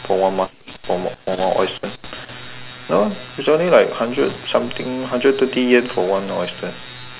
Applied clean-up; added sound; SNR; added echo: none; none; none; none.